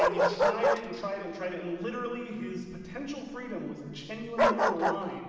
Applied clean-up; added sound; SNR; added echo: none; Bark; -4 dB; reverberation time 1.6 s.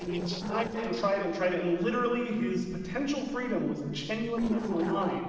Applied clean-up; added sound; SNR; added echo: neural separator model SepFormer DNS4.